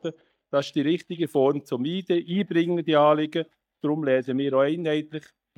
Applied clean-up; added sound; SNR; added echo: neural mask model DeepFilterNet 3.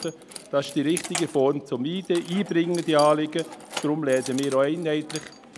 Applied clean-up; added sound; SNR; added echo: none; Keys jangling; 12 dB; none.